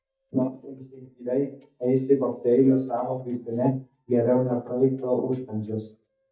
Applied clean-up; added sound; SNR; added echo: neural mask model DeepFilterNet 3.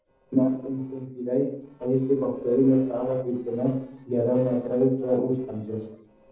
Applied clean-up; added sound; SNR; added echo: neural separator model SepFormer DNS4.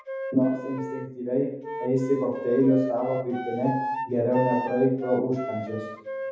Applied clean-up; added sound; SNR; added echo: none; Wind instrument, woodwind instrument; 9 dB; reverberation time 0.9 s.